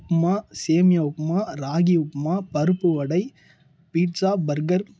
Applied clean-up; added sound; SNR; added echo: none; none; none; none.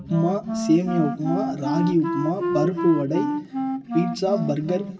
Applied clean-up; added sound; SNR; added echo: none; Wind instrument, woodwind instrument; 3 dB; reverberation time 2.0 s.